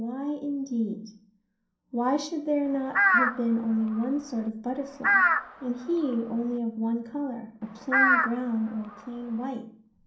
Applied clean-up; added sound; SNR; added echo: none; Crow; -2 dB; reverberation time 0.6 s.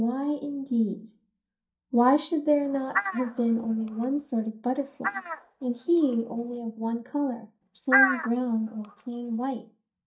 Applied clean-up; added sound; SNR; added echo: neural mask model DeepFilterNet 3.